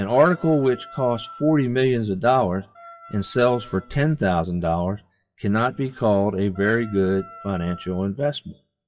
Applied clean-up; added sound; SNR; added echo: classical method WPE with log-MMSE.